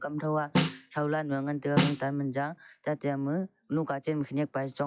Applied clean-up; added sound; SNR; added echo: classical method log-MMSE.